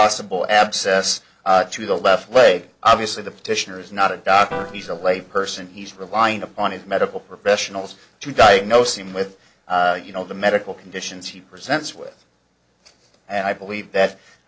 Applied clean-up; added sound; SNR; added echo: neural separator model SepFormer DNS4.